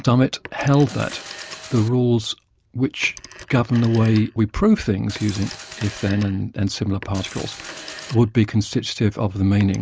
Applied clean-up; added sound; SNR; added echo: none; Mechanisms + Telephone; 19 dB; none.